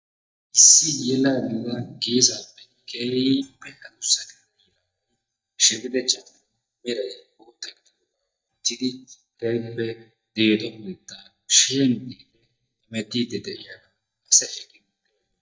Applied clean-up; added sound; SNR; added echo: neural mask model DeepFilterNet 3.